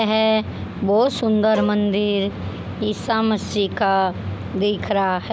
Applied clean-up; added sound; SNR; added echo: none; Bowed string instrument; 14 dB; none.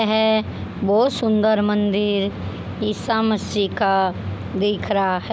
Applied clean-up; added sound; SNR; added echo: none; none; none; none.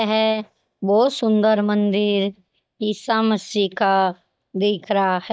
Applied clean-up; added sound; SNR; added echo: neural mask model DeepFilterNet 3.